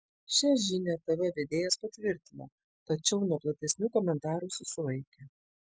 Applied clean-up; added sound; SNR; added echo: none; none; none; none.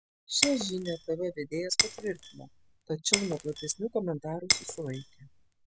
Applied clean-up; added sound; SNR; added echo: none; Shatter; 0 dB; none.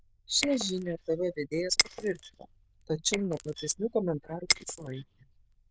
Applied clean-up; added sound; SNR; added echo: neural diffusion model UNIVERSE++.